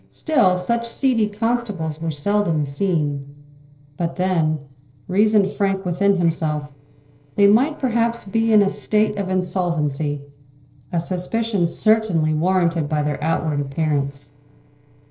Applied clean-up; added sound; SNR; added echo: neural separator model SepFormer DNS4.